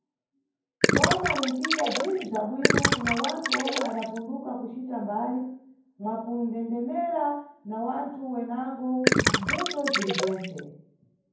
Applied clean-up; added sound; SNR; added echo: none; Gurgling; -4 dB; reverberation time 0.9 s.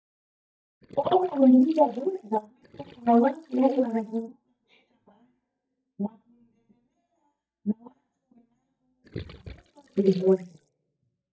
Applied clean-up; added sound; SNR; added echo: neural mask model DeepFilterNet 3.